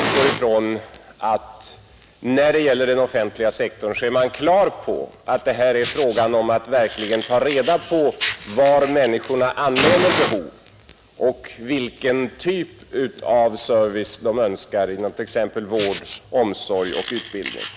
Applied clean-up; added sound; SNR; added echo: none; Fire; 9 dB; none.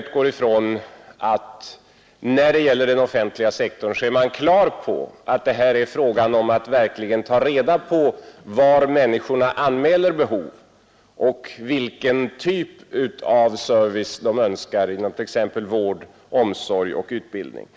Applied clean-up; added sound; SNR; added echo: none; none; none; none.